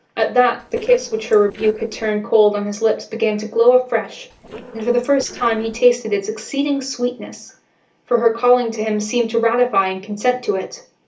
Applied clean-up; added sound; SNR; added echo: neural separator model SepFormer DNS4.